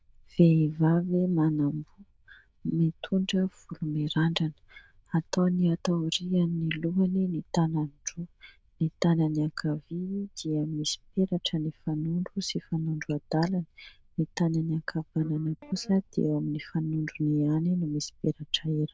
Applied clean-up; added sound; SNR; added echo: neural diffusion model UNIVERSE++.